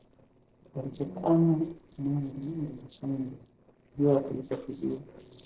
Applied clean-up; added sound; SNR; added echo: neural separator model SepFormer DNS4.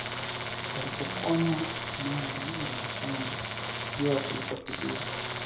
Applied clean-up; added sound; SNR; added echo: none; Tools; -1 dB; reverberation time 0.6 s.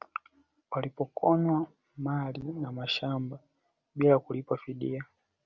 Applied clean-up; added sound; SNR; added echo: none; none; none; none.